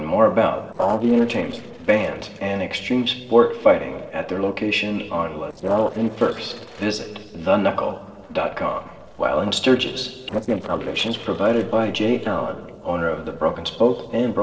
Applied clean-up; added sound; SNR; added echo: neural separator model SepFormer DNS4.